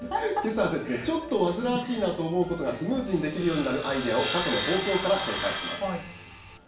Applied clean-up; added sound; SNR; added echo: none; Sawing; 1 dB; reverberation time 0.4 s.